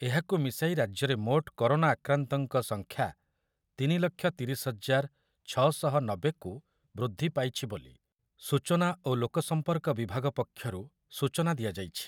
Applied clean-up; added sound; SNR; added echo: none; none; none; none.